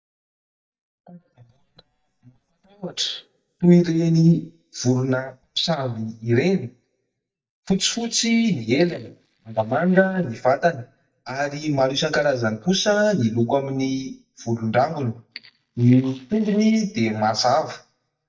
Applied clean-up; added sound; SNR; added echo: neural mask model DeepFilterNet 3.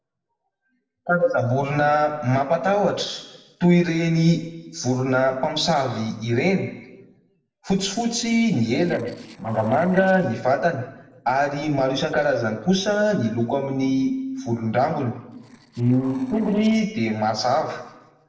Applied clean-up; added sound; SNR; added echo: neural separator model SepFormer DNS4.